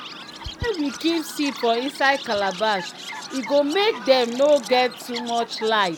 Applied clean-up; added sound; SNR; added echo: none; Chirp, tweet; 13 dB; none.